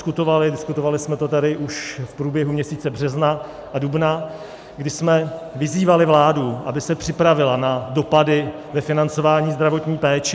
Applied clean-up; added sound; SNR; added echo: none; none; none; none.